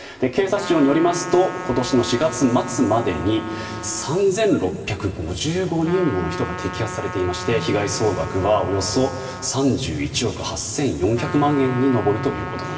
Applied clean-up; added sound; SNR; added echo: none; Trumpet; 13 dB; reverberation time 2.3 s.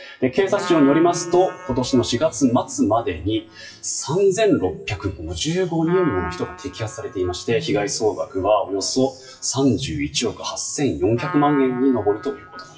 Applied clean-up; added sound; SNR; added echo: classical method WPE with log-MMSE.